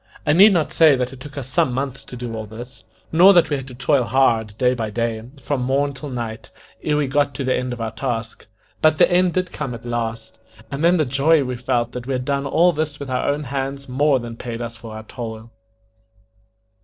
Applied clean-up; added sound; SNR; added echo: neural separator model SepFormer DNS4.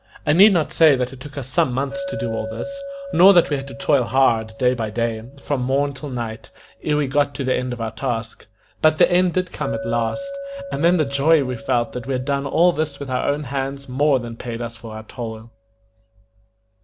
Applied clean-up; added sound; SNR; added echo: none; Chink, clink; 14 dB; none.